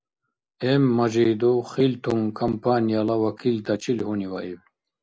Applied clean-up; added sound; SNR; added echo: none; none; none; none.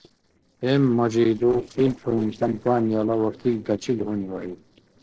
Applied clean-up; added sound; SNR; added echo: neural separator model SepFormer DNS4.